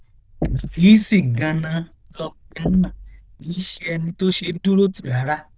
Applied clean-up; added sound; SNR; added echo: neural diffusion model UNIVERSE++.